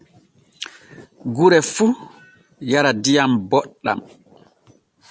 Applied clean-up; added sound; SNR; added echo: none; none; none; none.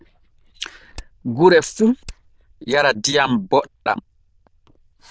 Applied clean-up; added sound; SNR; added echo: neural diffusion model UNIVERSE++.